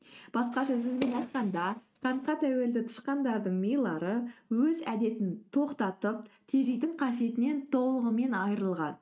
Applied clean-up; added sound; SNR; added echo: neural mask model RNNoise.